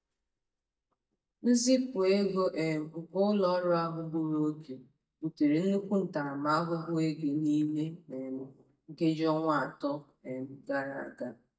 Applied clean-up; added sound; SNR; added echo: neural mask model DeepFilterNet 3.